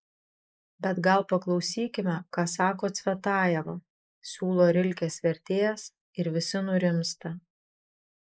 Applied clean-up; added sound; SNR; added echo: neural mask model Resemble Enhance denoiser.